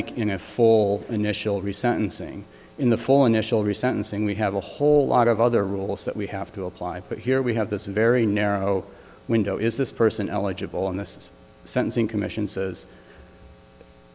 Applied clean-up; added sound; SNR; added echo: none; none; none; none.